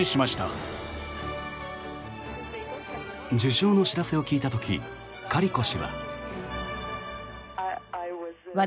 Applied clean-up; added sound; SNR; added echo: none; none; none; none.